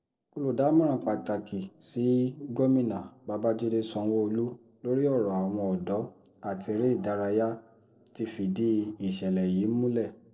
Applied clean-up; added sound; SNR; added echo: neural separator model SepFormer DNS4.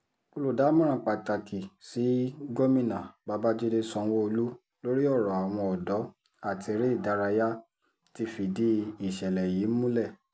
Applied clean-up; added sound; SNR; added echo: none; none; none; none.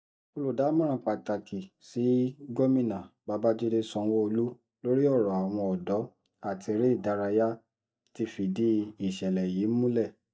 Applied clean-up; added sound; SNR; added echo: neural mask model DeepFilterNet 3.